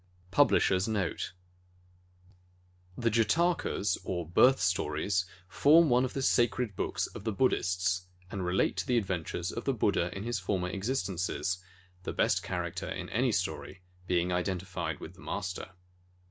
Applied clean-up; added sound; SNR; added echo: none; none; none; none.